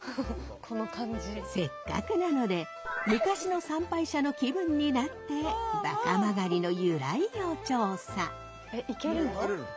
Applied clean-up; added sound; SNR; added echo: none; none; none; none.